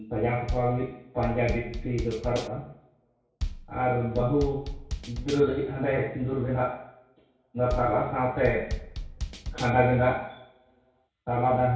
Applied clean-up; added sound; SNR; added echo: none; Bass drum / Snare drum / Drum kit; 7 dB; reverberation time 0.6 s.